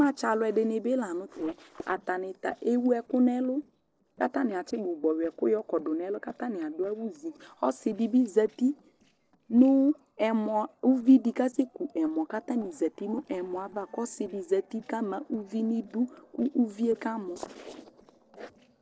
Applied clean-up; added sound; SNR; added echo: neural separator model SepFormer DNS4.